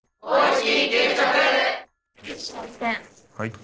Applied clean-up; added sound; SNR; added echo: neural separator model SepFormer DNS4.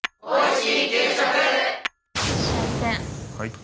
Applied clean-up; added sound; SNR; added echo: none; Tap / Hammer; 17 dB; none.